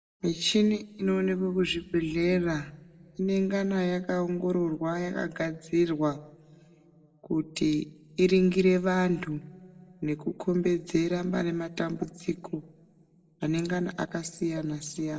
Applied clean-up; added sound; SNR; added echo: none; none; none; reverberation time 1.4 s.